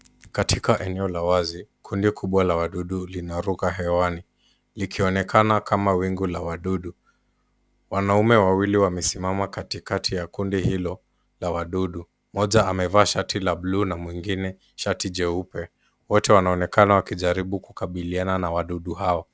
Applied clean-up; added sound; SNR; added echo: none; none; none; none.